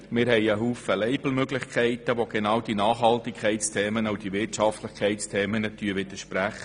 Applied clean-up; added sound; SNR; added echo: none; none; none; none.